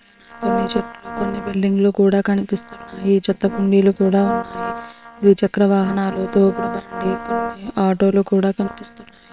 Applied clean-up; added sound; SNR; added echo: neural separator model SepFormer WHAM!.